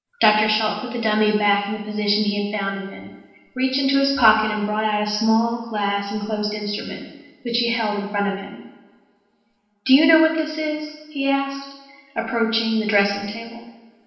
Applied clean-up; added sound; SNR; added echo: none; none; none; reverberation time 0.9 s.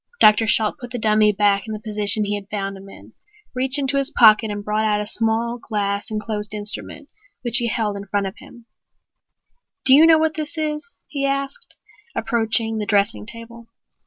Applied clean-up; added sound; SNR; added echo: none; none; none; none.